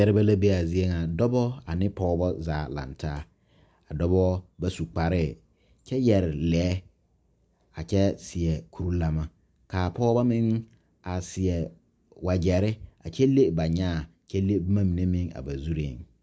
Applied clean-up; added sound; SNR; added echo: none; none; none; none.